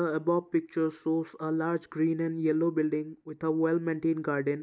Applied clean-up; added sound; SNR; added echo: none; none; none; none.